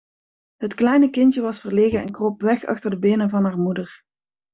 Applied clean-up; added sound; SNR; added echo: neural mask model DeepFilterNet 3.